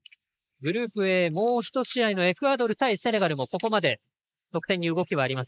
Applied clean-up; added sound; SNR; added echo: neural mask model Resemble Enhance denoiser.